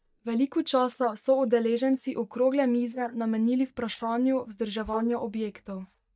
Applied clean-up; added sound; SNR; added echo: neural mask model DeepFilterNet 3.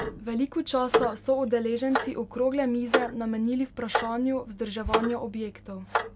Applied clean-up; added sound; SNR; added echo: none; Clock; 4 dB; none.